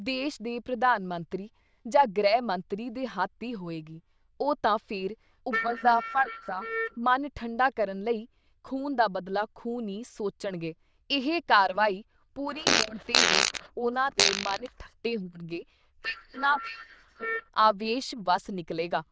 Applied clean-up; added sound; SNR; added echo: neural diffusion model UNIVERSE++.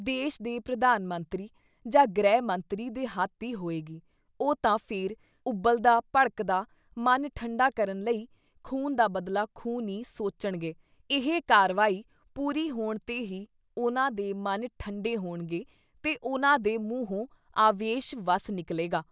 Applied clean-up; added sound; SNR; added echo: none; none; none; none.